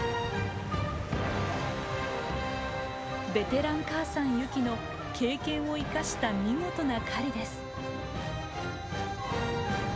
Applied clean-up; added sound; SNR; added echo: none; none; none; none.